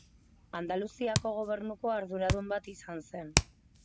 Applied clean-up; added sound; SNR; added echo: none; Hands; 1 dB; none.